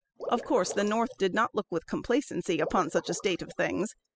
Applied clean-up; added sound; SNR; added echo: classical method spectral subtraction.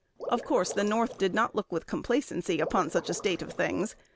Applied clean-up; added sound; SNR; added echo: none; Water / Liquid; 11 dB; none.